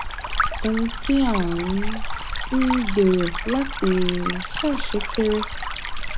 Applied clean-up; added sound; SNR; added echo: none; Stream; 2 dB; none.